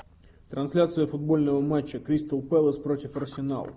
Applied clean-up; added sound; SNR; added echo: none; none; none; none.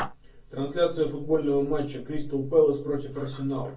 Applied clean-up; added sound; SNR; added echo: none; none; none; reverberation time 0.2 s.